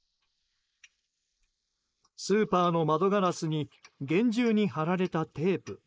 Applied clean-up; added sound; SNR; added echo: neural mask model Resemble Enhance denoiser.